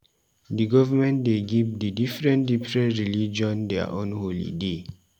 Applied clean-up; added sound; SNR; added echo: none; none; none; none.